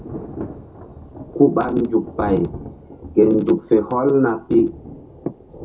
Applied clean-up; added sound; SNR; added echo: none; Thunder / Rain; 15 dB; reverberation time 0.2 s.